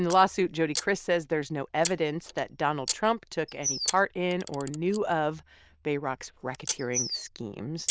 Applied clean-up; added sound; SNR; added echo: neural diffusion model UNIVERSE++.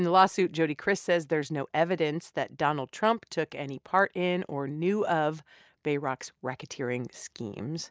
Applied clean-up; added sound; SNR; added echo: none; none; none; none.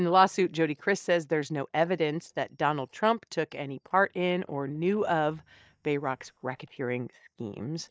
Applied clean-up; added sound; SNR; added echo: neural mask model DeepFilterNet 3.